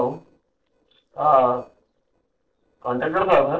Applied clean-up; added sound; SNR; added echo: neural separator model SepFormer DNS4.